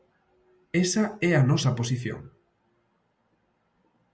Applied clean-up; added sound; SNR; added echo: none; none; none; none.